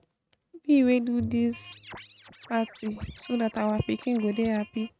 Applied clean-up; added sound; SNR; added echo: neural mask model RNNoise.